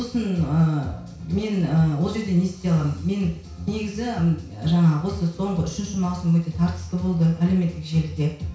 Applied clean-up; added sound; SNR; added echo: none; none; none; reverberation time 0.6 s.